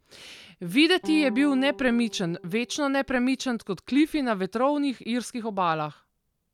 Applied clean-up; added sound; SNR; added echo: none; Guitar; 19 dB; none.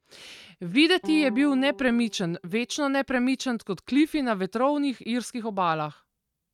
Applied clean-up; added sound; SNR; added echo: neural mask model RNNoise.